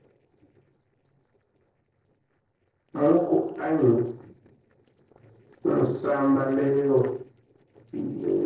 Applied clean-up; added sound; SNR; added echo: neural separator model SepFormer DNS4.